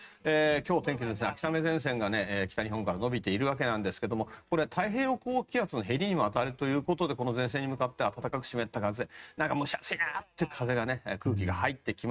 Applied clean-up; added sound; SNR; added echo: neural mask model RNNoise.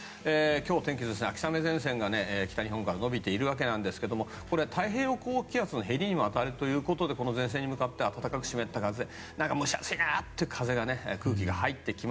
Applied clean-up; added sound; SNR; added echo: none; none; none; none.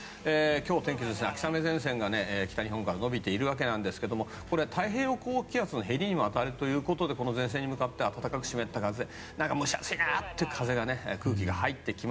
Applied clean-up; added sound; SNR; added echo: none; Subway, metro, underground; 19 dB; none.